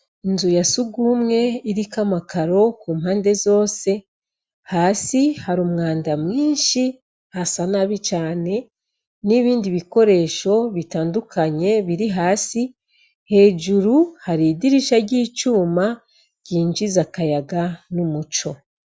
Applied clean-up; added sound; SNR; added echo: none; none; none; none.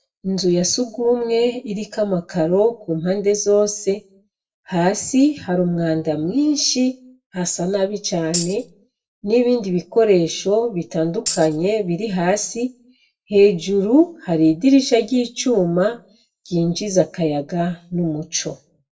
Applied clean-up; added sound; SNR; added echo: neural separator model SepFormer DNS4.